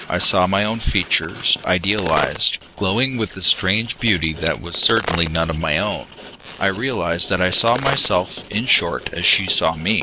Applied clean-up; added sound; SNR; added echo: none; Writing + Crack; 12 dB; none.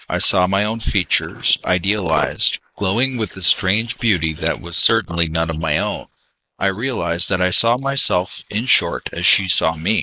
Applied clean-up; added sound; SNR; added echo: neural mask model Resemble Enhance denoiser.